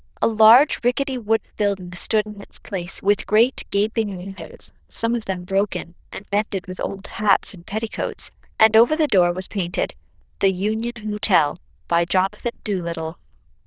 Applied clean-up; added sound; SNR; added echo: neural diffusion model UNIVERSE++.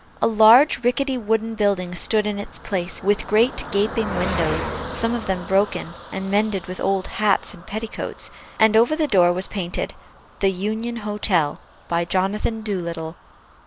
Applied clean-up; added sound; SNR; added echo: none; Car passing by; 14 dB; none.